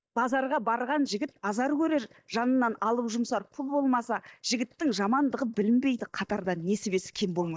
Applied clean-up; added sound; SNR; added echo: neural mask model DeepFilterNet 3.